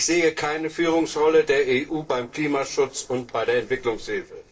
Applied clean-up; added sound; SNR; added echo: neural separator model SepFormer DNS4.